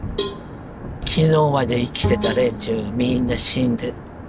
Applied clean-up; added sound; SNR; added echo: none; Cowbell + Bowed string instrument; 7 dB; none.